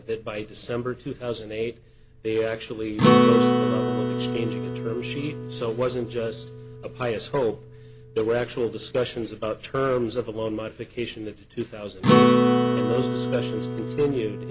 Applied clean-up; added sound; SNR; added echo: none; Acoustic guitar; -3 dB; none.